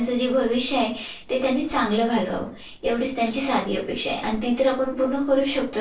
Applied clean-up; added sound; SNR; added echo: neural separator model SepFormer DNS4.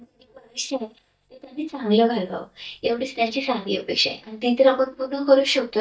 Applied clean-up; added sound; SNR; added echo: neural mask model DeepFilterNet 3.